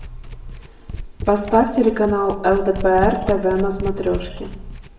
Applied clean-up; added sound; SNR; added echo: none; Domestic sounds, home sounds; 9 dB; reverberation time 0.8 s.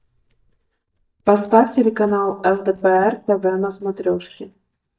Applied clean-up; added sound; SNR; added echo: neural mask model DeepFilterNet 3.